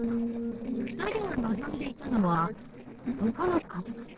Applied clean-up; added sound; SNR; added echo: neural separator model SepFormer DNS4.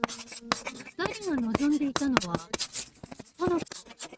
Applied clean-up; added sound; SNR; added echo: neural mask model RNNoise.